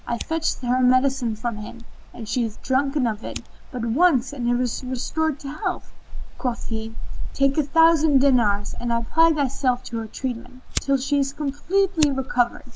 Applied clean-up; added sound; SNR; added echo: none; Fire; 3 dB; none.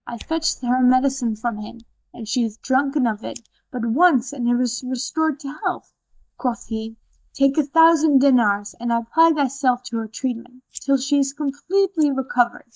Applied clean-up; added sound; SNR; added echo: neural mask model DeepFilterNet 3.